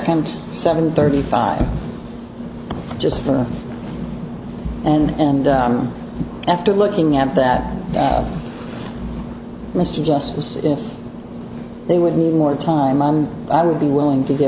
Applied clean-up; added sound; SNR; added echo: none; none; none; none.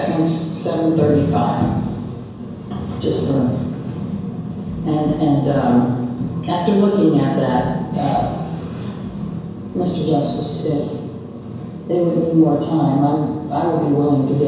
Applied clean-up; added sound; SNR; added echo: none; none; none; reverberation time 1.0 s.